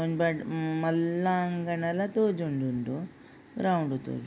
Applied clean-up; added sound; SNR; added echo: none; none; none; none.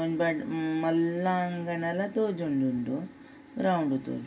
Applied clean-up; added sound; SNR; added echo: none; none; none; reverberation time 0.1 s.